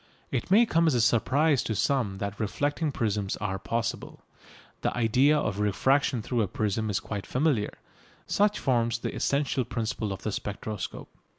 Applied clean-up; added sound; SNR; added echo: none; none; none; none.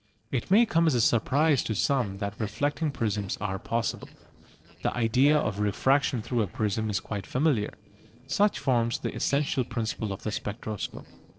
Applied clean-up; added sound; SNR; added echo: neural separator model SepFormer DNS4.